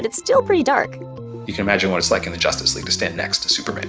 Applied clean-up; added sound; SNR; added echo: none; none; none; none.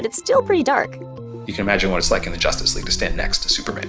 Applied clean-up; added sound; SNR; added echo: none; Meow; 5 dB; none.